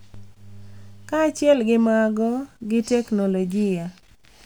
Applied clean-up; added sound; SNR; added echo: none; none; none; none.